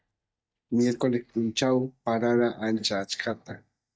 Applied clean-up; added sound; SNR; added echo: neural mask model DeepFilterNet 3.